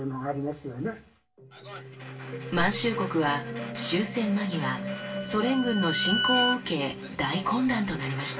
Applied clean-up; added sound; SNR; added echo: none; Bowed string instrument; 3 dB; reverberation time 0.2 s.